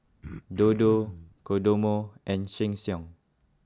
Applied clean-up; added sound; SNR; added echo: none; Cough; 15 dB; none.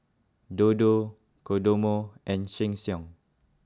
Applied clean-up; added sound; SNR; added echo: none; none; none; none.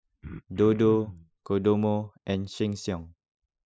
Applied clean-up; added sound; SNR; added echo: classical method spectral subtraction.